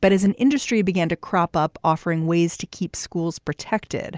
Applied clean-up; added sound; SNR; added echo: none; none; none; none.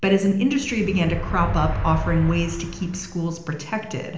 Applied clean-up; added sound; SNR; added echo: none; Motor vehicle (road); 6 dB; reverberation time 0.8 s.